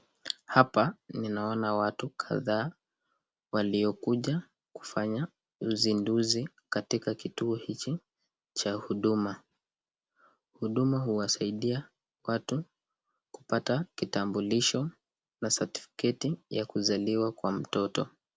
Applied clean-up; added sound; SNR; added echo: none; none; none; none.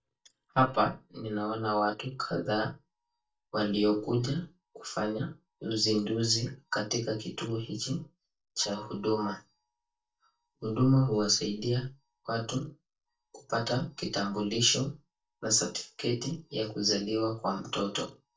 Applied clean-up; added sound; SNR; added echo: neural mask model DeepFilterNet 3.